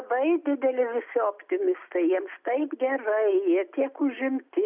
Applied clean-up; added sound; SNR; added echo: none; none; none; none.